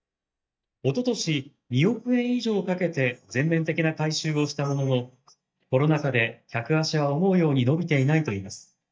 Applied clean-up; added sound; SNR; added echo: neural mask model DeepFilterNet 3.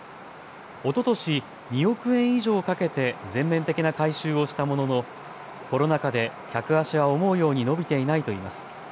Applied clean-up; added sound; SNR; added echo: none; none; none; none.